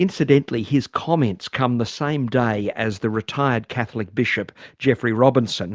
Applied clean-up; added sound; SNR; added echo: none; none; none; none.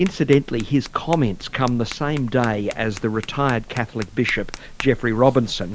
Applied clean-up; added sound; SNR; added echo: none; Tap; 15 dB; none.